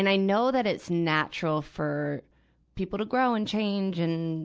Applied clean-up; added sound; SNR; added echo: none; none; none; none.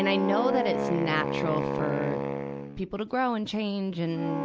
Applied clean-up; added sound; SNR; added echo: none; Wind instrument, woodwind instrument; 2 dB; none.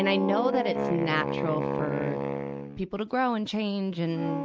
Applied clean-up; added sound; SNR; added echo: neural mask model RNNoise.